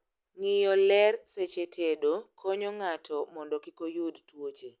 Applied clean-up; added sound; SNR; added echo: none; none; none; none.